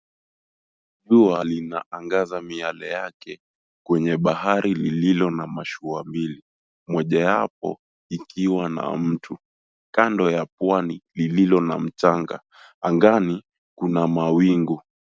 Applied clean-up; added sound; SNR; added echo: none; none; none; none.